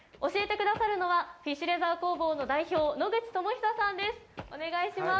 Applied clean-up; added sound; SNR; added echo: none; Run; 19 dB; none.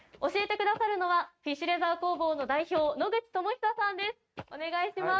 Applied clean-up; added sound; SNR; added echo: neural mask model RNNoise.